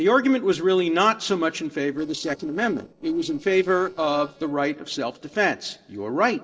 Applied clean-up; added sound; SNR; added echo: neural separator model SepFormer DNS4.